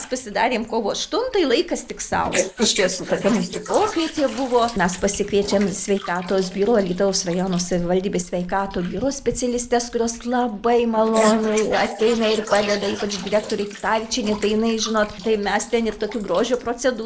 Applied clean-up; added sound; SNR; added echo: neural mask model Resemble Enhance denoiser.